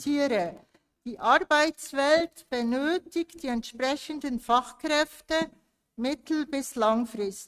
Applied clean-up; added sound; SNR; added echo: neural mask model RNNoise.